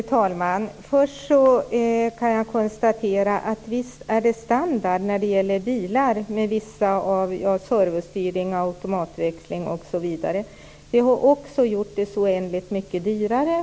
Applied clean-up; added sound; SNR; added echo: none; none; none; none.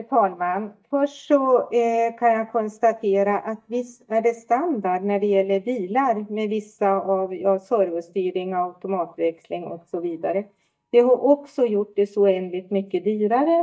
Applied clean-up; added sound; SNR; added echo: neural mask model DeepFilterNet 3.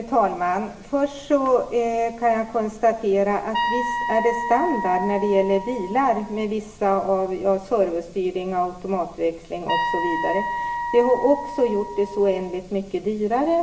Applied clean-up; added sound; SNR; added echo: none; Wind instrument, woodwind instrument; 6 dB; reverberation time 0.8 s.